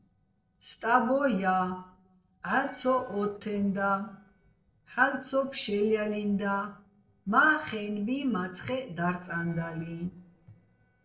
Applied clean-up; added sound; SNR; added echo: neural separator model SepFormer DNS4.